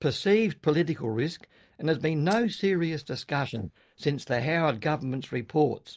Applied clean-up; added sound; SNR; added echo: neural mask model Resemble Enhance denoiser.